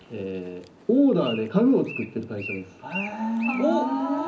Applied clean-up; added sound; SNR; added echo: none; Bird; 16 dB; reverberation time 0.4 s.